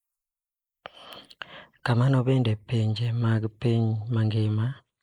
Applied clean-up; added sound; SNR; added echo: neural mask model Resemble Enhance denoiser.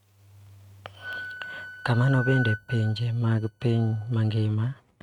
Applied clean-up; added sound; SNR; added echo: neural mask model RNNoise.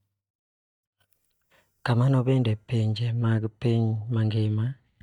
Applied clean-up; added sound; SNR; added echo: neural mask model DeepFilterNet 3.